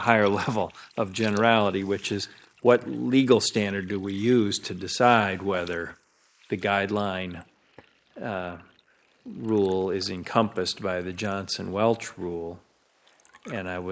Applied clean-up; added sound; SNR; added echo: neural mask model Resemble Enhance denoiser.